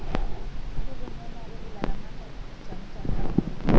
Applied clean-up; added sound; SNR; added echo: none; none; none; none.